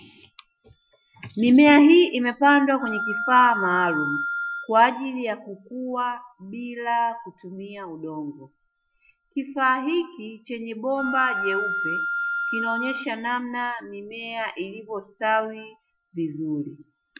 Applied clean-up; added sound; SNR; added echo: classical method Wiener filter.